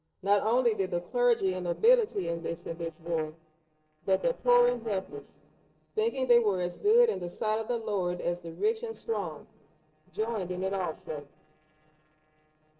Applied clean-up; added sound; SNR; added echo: neural separator model SepFormer DNS4.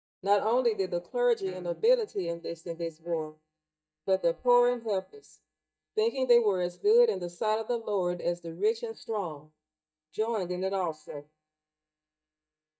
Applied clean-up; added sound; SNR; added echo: neural mask model DeepFilterNet 3.